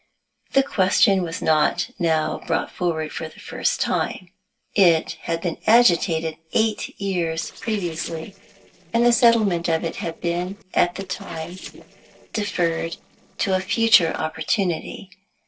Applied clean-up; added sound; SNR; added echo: neural separator model SepFormer DNS4.